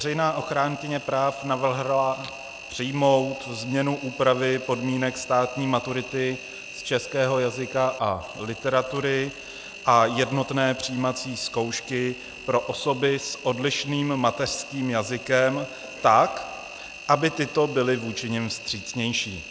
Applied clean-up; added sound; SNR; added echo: none; Engine; 15 dB; none.